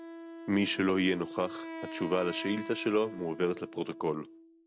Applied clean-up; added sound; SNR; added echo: none; Wind instrument, woodwind instrument; 12 dB; none.